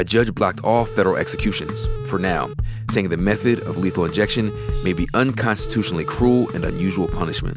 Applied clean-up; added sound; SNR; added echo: none; Telephone; 13 dB; none.